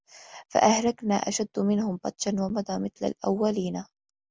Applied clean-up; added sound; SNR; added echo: none; none; none; none.